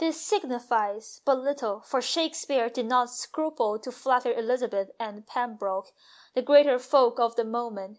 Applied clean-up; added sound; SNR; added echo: none; none; none; none.